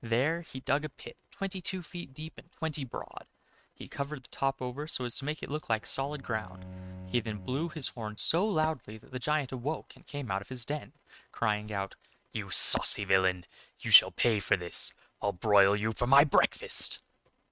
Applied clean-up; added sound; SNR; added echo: neural mask model RNNoise.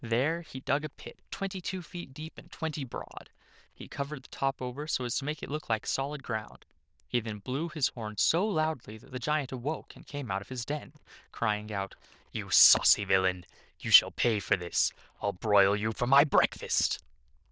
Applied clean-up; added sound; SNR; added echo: neural diffusion model UNIVERSE++.